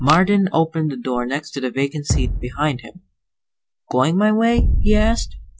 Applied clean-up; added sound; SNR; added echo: none; Thump, thud; 4 dB; none.